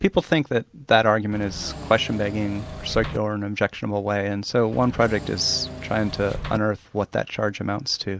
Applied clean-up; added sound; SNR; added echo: none; Engine / Mechanisms; 10 dB; none.